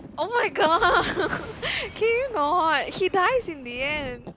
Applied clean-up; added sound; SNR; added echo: none; Thunder; 18 dB; none.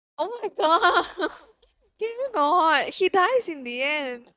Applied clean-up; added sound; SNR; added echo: neural mask model DeepFilterNet 3.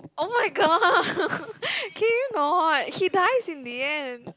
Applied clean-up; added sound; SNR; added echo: none; none; none; none.